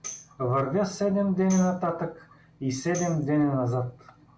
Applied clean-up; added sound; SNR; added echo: none; Tambourine; 19 dB; none.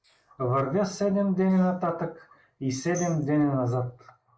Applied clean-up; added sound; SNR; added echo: neural mask model Resemble Enhance denoiser.